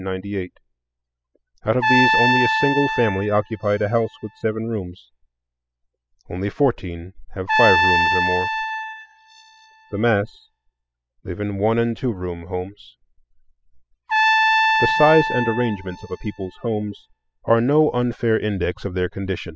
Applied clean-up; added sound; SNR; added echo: classical method spectral subtraction.